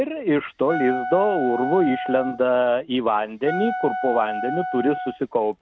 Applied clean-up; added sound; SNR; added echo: none; Wind instrument, woodwind instrument; 7 dB; none.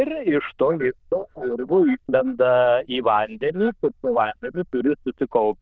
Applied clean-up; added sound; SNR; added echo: neural diffusion model UNIVERSE++.